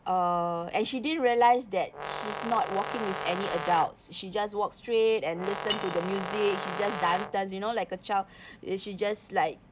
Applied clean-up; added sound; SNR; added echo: none; Brass instrument + Cutlery, silverware; 6 dB; none.